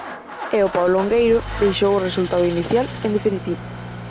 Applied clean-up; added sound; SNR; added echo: none; Idling / Engine starting; 11 dB; none.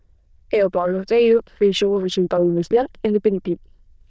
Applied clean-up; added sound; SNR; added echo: neural diffusion model UNIVERSE++.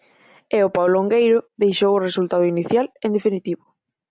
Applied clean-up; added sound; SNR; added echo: none; none; none; none.